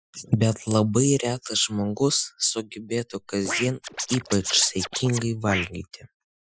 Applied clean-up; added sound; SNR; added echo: classical method Wiener filter.